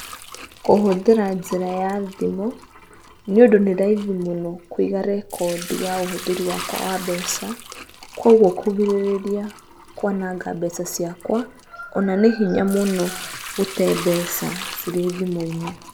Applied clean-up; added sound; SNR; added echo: none; Sink (filling or washing) / Liquid; 15 dB; none.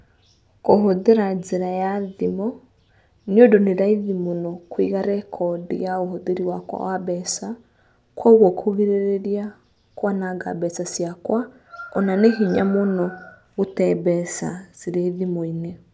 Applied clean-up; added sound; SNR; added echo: none; none; none; none.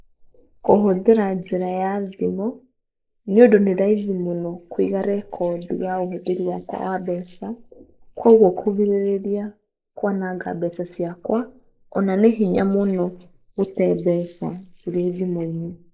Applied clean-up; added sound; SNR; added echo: neural mask model Resemble Enhance denoiser.